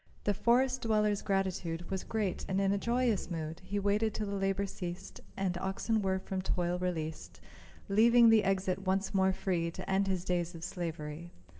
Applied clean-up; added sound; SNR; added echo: none; Growling; 13 dB; reverberation time 1.0 s.